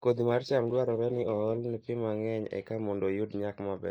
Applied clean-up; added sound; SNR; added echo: neural mask model Resemble Enhance denoiser.